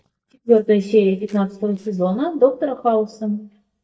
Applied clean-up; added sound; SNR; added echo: neural mask model DeepFilterNet 3.